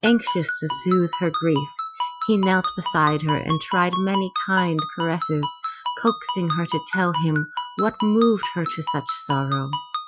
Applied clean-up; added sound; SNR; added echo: classical method Wiener filter.